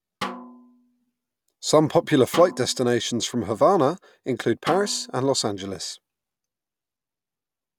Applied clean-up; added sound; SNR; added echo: none; Snare drum; 14 dB; none.